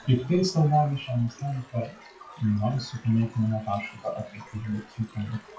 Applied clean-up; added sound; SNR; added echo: classical method WPE with log-MMSE.